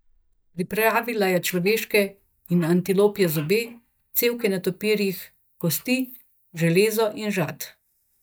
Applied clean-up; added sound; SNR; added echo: neural mask model DeepFilterNet 3.